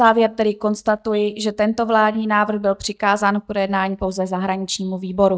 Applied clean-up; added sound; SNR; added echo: neural mask model DeepFilterNet 3.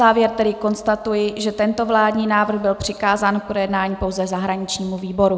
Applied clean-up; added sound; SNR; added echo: none; none; none; none.